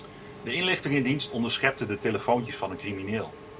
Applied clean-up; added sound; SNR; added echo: none; Engine / Mechanisms; 14 dB; none.